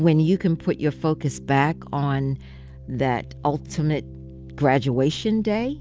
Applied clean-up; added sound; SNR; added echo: none; none; none; none.